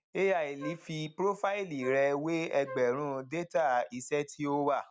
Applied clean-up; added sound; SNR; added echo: none; Wind instrument, woodwind instrument; 14 dB; none.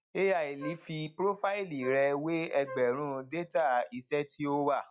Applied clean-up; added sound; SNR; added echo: classical method log-MMSE.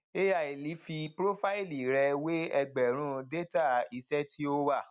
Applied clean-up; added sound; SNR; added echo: none; none; none; none.